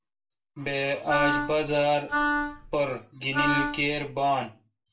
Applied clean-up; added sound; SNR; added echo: none; Wind instrument, woodwind instrument; 1 dB; reverberation time 0.2 s.